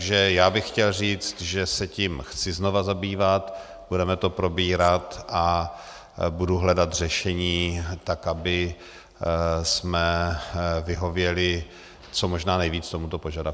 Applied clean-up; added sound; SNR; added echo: none; none; none; none.